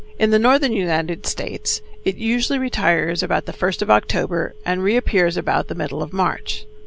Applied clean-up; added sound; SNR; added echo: none; Telephone; 15 dB; none.